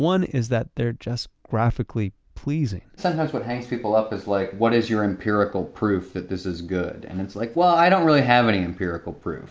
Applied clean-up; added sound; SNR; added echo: none; none; none; none.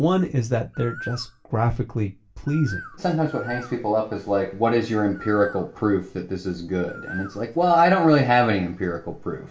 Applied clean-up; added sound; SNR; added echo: none; Bird; 18 dB; reverberation time 0.2 s.